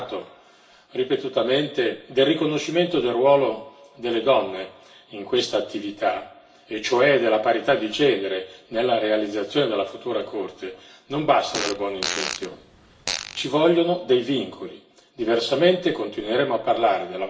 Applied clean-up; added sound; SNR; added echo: none; Fart; 9 dB; reverberation time 0.4 s.